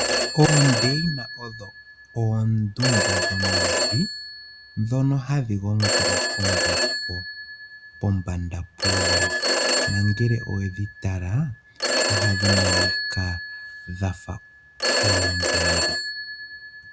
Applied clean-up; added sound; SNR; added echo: none; Telephone; -1 dB; none.